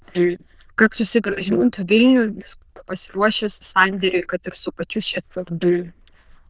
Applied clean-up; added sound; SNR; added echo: neural diffusion model UNIVERSE++.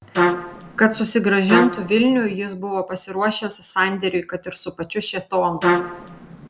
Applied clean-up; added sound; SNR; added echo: none; Trumpet; 0 dB; none.